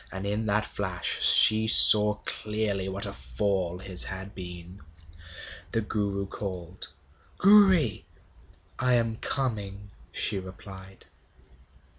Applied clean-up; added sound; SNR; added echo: none; none; none; none.